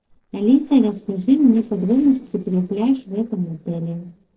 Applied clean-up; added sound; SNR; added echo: neural separator model SepFormer DNS4.